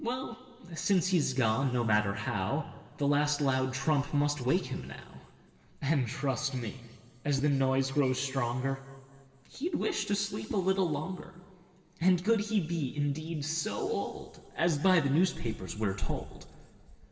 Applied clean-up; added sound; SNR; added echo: none; Whoosh, swoosh, swish; 20 dB; reverberation time 2.5 s.